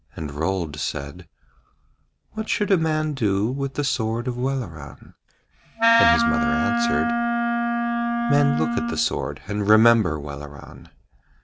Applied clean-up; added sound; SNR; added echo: none; Wind instrument, woodwind instrument; -3 dB; none.